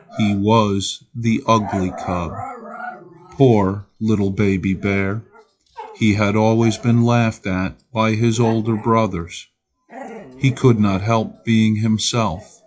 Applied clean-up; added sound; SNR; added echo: classical method WPE with log-MMSE.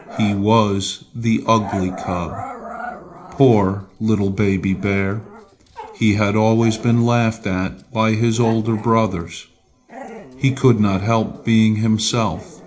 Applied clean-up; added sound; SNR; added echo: none; Growling; 17 dB; reverberation time 0.4 s.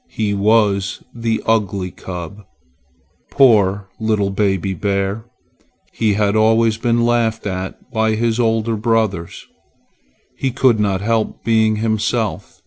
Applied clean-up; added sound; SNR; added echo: none; none; none; none.